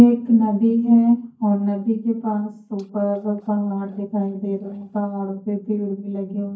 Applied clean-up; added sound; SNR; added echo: neural mask model DeepFilterNet 3.